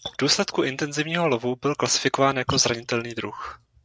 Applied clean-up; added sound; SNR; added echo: neural mask model RNNoise.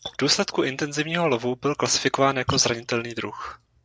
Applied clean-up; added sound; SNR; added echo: neural separator model SepFormer DNS4.